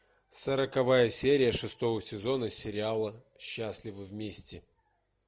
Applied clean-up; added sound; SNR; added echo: none; none; none; none.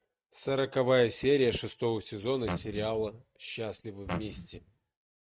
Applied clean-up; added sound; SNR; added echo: neural mask model RNNoise.